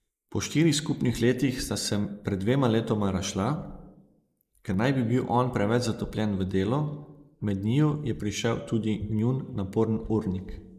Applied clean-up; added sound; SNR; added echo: neural mask model Resemble Enhance denoiser.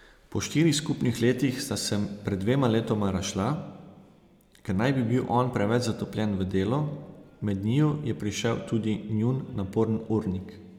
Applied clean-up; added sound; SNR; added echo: none; none; none; none.